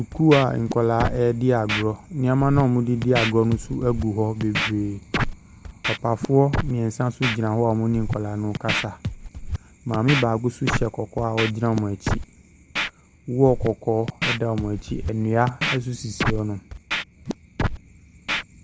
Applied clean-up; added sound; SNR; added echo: none; Scratching (performance technique); 6 dB; none.